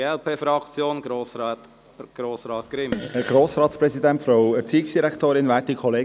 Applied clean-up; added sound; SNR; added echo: none; Fart; 10 dB; none.